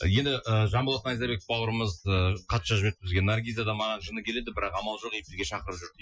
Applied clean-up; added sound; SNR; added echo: classical method Wiener filter.